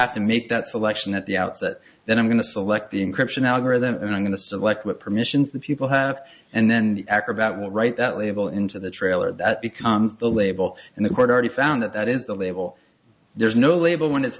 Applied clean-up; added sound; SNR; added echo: none; none; none; none.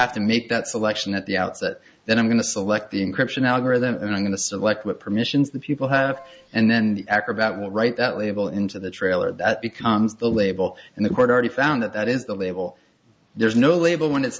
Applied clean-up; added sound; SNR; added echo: none; Keyboard (musical); 13 dB; none.